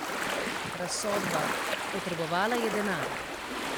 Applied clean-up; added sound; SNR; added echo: none; Ocean; -1 dB; none.